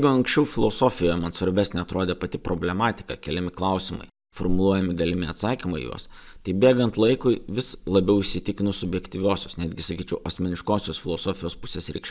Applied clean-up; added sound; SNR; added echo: none; none; none; none.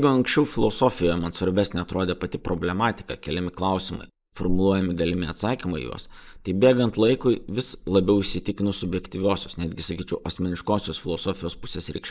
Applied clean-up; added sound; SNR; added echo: neural mask model Resemble Enhance denoiser.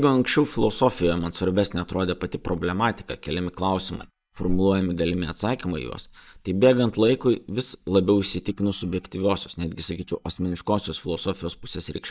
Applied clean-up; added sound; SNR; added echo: neural mask model DeepFilterNet 3.